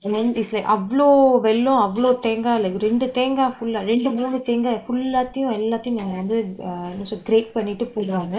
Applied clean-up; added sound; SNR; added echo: neural mask model Resemble Enhance denoiser.